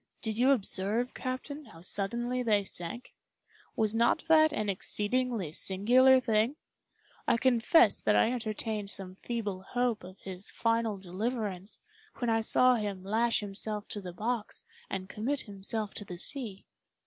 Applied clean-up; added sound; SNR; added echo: none; none; none; none.